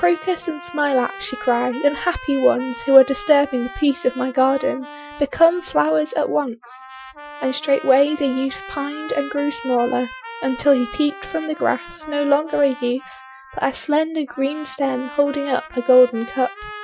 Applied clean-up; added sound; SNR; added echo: classical method Wiener filter.